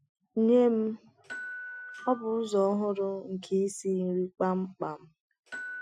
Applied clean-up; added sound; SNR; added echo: classical method Wiener filter.